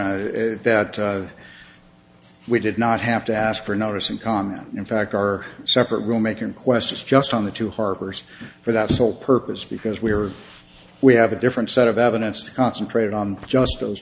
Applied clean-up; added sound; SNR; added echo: none; none; none; none.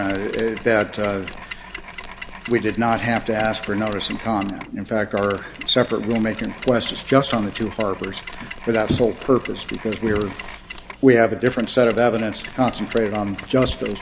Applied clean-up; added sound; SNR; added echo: none; Mechanisms; 14 dB; none.